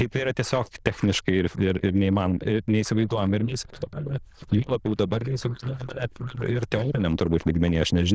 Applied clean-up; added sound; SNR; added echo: neural diffusion model UNIVERSE++.